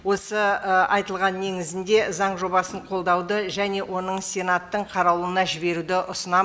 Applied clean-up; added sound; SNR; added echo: none; none; none; none.